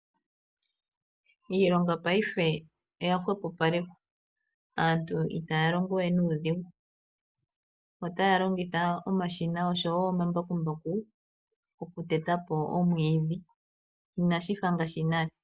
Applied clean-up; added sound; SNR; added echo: none; none; none; none.